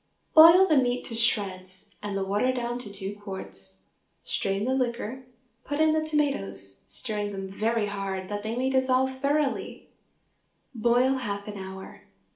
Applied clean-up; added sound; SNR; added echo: none; none; none; reverberation time 0.4 s.